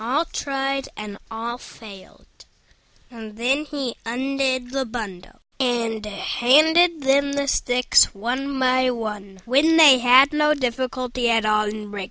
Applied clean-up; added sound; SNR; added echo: none; none; none; none.